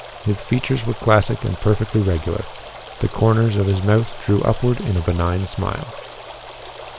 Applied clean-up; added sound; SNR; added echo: none; Stream; 17 dB; none.